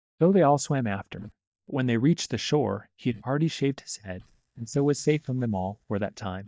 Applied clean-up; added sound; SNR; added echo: neural mask model DeepFilterNet 3.